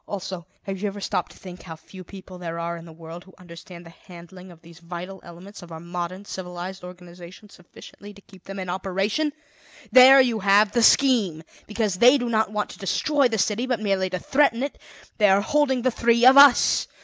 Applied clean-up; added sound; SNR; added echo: none; none; none; none.